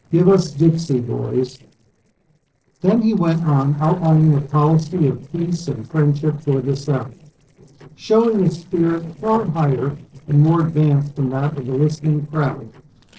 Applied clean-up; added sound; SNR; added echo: neural separator model SepFormer DNS4.